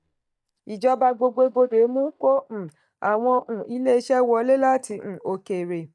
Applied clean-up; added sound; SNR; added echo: neural mask model DeepFilterNet 3.